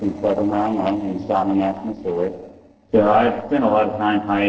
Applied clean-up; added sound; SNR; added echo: neural separator model SepFormer DNS4.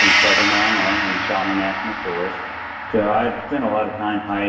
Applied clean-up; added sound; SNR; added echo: none; Gong; -1 dB; reverberation time 1.2 s.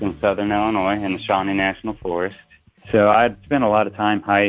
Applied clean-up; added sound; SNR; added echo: none; none; none; none.